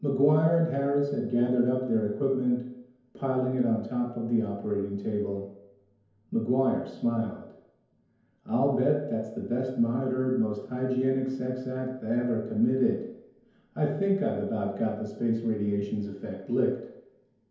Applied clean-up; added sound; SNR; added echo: none; none; none; reverberation time 0.9 s.